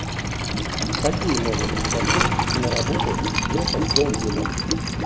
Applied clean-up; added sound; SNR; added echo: none; Truck + Liquid; -5 dB; none.